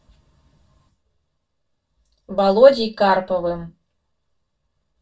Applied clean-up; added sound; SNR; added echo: none; none; none; reverberation time 0.1 s.